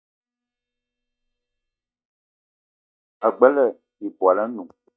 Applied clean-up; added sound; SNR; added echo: neural mask model DeepFilterNet 3.